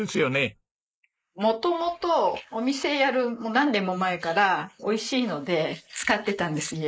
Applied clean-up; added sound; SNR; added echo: neural mask model Resemble Enhance denoiser.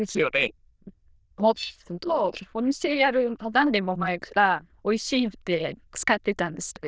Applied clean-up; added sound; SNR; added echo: neural diffusion model UNIVERSE++.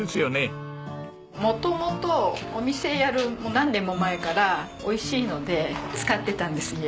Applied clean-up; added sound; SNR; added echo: none; none; none; none.